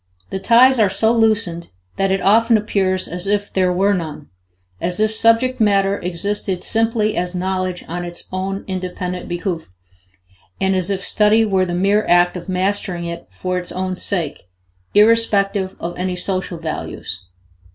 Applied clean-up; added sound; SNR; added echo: none; none; none; none.